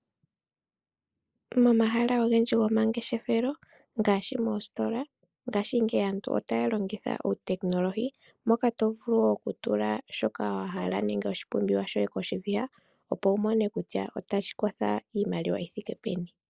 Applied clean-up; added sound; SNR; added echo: neural mask model Resemble Enhance denoiser.